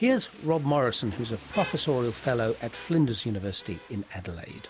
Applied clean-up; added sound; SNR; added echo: none; Rain; 17 dB; none.